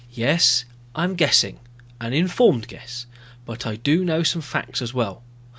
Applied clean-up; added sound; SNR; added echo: none; none; none; none.